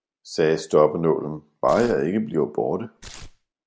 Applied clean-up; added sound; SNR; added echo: none; Tearing; 19 dB; none.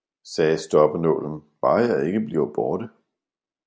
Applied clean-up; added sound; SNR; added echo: none; none; none; none.